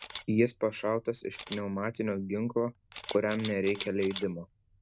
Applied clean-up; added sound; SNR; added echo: none; Camera; 14 dB; none.